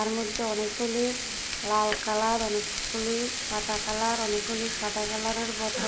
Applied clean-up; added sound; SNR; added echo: none; Frying (food); 2 dB; none.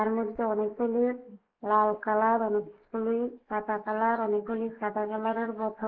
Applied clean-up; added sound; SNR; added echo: neural mask model Resemble Enhance denoiser.